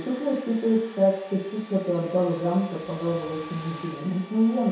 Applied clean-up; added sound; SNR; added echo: none; Domestic sounds, home sounds; 18 dB; reverberation time 0.7 s.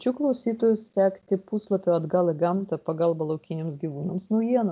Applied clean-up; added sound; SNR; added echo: none; none; none; none.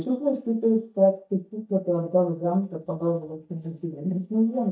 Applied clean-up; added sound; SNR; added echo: neural mask model DeepFilterNet 3.